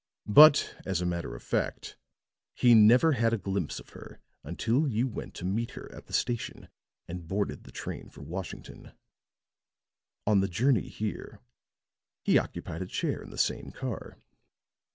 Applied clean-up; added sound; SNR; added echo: none; none; none; none.